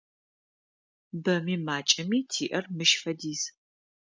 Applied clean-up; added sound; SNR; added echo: none; none; none; none.